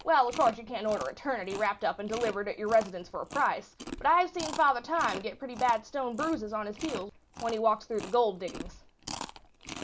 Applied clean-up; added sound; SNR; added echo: none; Chewing, mastication; 14 dB; none.